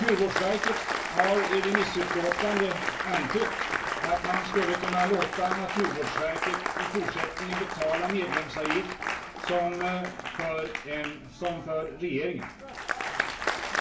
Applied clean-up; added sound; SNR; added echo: none; Applause; 1 dB; reverberation time 0.3 s.